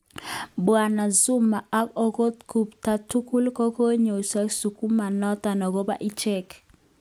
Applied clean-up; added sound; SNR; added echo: none; none; none; none.